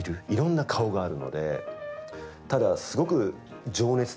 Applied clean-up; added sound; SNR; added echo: none; none; none; none.